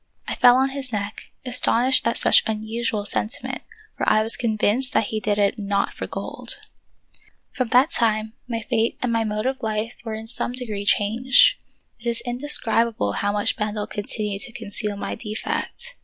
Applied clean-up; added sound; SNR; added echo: none; none; none; none.